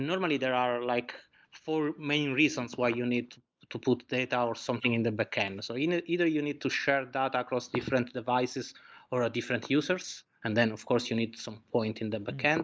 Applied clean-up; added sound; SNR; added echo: neural mask model Resemble Enhance denoiser.